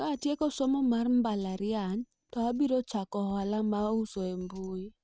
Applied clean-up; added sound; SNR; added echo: neural mask model RNNoise.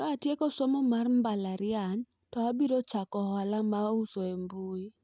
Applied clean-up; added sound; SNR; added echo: none; none; none; none.